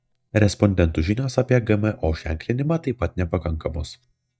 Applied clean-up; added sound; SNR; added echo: neural mask model DeepFilterNet 3.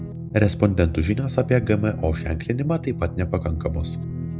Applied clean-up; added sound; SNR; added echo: none; Guitar; 7 dB; none.